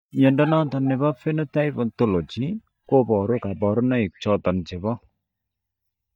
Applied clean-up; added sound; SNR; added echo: neural mask model DeepFilterNet 3.